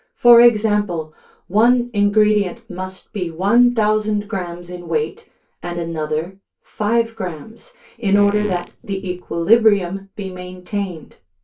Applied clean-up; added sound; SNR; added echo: none; Fart; 16 dB; reverberation time 0.2 s.